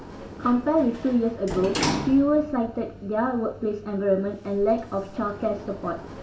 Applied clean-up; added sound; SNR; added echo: none; Sliding door; 10 dB; reverberation time 0.2 s.